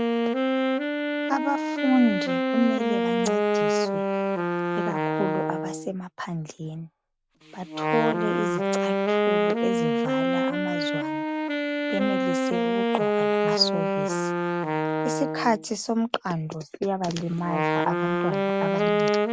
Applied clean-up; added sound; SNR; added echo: none; Wind instrument, woodwind instrument; -4 dB; none.